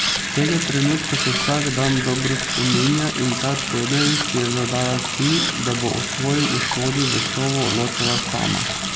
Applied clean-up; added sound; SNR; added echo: none; Camera + Bathtub (filling or washing) / Sink (filling or washing) / Water tap, faucet; 1 dB; none.